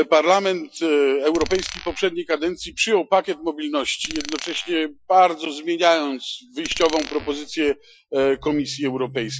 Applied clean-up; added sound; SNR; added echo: classical method Wiener filter.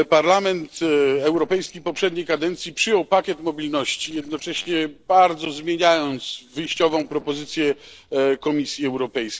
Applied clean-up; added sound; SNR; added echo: neural separator model SepFormer DNS4.